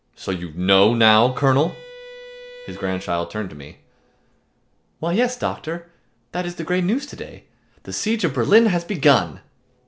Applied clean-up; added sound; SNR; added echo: none; Bowed string instrument; 18 dB; none.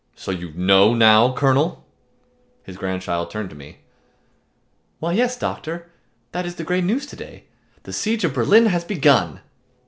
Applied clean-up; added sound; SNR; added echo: none; none; none; none.